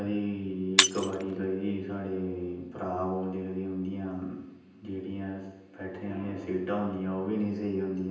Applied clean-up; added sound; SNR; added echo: none; Shatter; 0 dB; reverberation time 0.9 s.